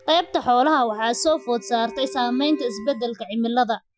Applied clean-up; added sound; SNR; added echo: classical method Wiener filter.